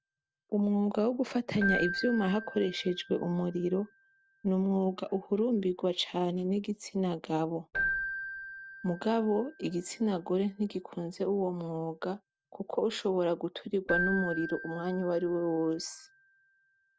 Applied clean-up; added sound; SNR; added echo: none; Keyboard (musical); 10 dB; none.